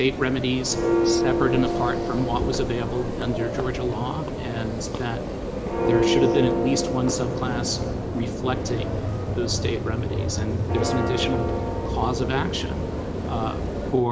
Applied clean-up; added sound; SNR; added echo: none; Church bell; -2 dB; none.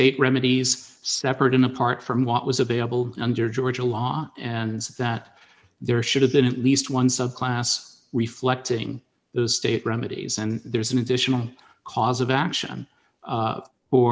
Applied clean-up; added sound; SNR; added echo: none; none; none; none.